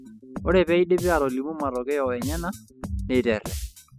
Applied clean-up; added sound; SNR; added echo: classical method spectral subtraction.